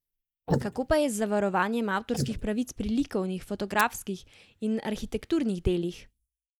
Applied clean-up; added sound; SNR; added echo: neural mask model Resemble Enhance denoiser.